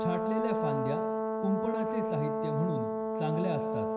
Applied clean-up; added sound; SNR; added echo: none; Brass instrument; -3 dB; reverberation time 0.8 s.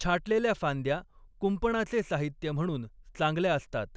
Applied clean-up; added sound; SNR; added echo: none; none; none; none.